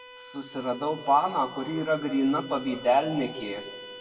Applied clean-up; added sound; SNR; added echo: none; Bowed string instrument; 17 dB; reverberation time 0.9 s.